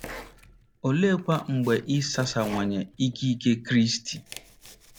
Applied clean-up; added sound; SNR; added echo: none; Domestic sounds, home sounds; 19 dB; none.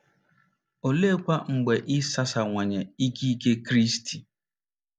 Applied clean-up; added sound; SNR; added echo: none; none; none; none.